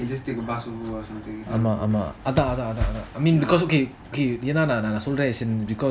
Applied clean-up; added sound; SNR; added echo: none; none; none; none.